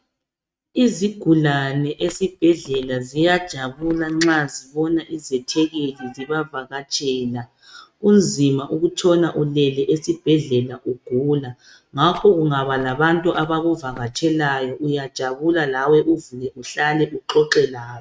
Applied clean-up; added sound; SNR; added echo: neural mask model RNNoise.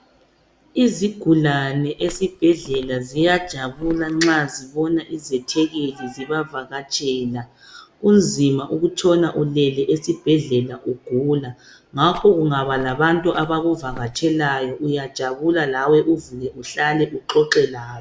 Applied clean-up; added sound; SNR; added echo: none; Walk, footsteps; 18 dB; none.